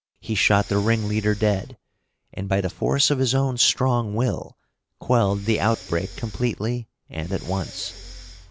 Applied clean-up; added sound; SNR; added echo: none; Breathing; 16 dB; none.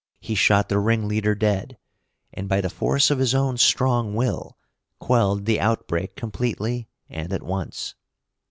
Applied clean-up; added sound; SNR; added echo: none; none; none; none.